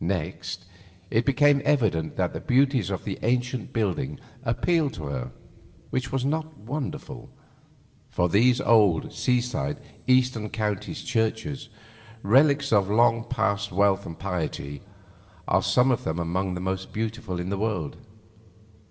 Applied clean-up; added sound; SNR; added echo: none; none; none; reverberation time 2.0 s.